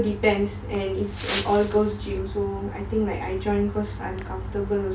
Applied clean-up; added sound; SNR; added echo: none; Wind; 7 dB; none.